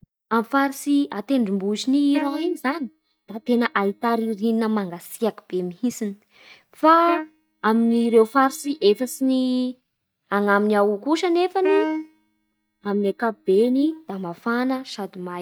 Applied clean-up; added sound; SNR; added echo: neural mask model DeepFilterNet 3.